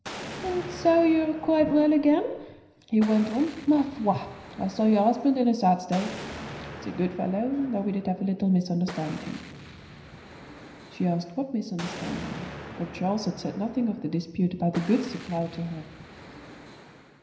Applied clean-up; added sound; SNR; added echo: none; Explosion; 15 dB; reverberation time 0.9 s.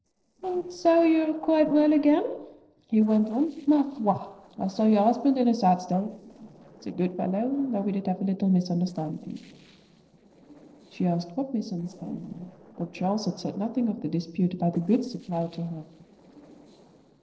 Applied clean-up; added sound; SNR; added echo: neural separator model SepFormer DNS4.